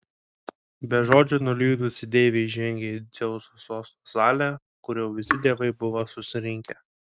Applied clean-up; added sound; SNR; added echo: neural mask model RNNoise.